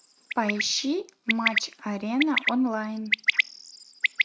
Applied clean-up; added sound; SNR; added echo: neural mask model RNNoise.